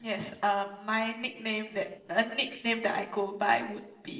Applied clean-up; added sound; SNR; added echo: neural separator model SepFormer DNS4.